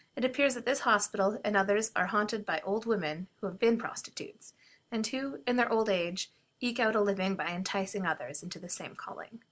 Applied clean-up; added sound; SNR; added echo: none; none; none; none.